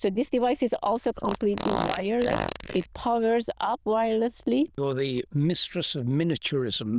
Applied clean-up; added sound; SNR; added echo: neural diffusion model UNIVERSE++.